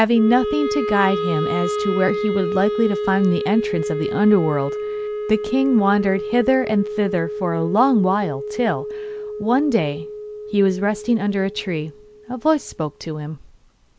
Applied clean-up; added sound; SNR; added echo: none; Wind instrument, woodwind instrument; 6 dB; none.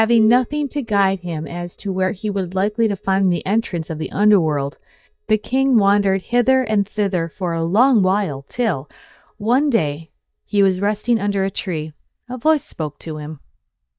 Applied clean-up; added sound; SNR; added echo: neural mask model DeepFilterNet 3.